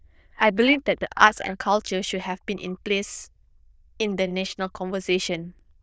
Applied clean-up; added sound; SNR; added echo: neural diffusion model UNIVERSE++.